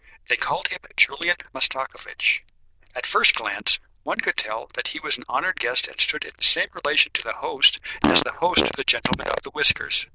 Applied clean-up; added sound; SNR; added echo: neural diffusion model UNIVERSE++.